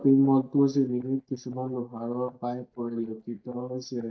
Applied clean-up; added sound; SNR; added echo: neural mask model DeepFilterNet 3.